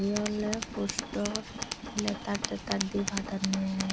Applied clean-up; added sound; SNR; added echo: none; Tools; 4 dB; none.